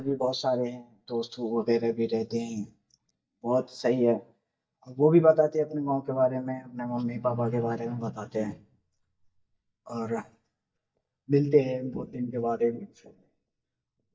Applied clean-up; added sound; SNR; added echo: neural mask model DeepFilterNet 3.